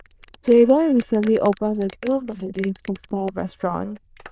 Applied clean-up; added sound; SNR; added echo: neural diffusion model UNIVERSE++.